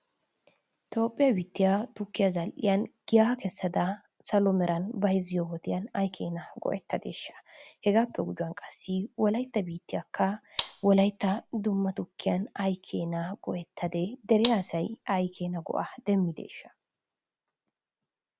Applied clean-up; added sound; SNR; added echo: none; Gunshot, gunfire; 9 dB; none.